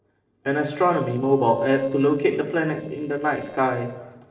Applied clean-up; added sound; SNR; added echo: neural separator model SepFormer DNS4.